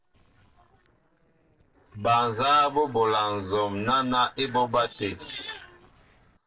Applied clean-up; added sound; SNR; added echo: neural separator model SepFormer DNS4.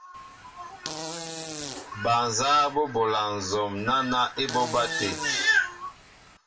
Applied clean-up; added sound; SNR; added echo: none; Fart; 12 dB; reverberation time 0.2 s.